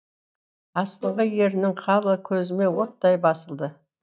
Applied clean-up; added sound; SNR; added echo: neural mask model DeepFilterNet 3.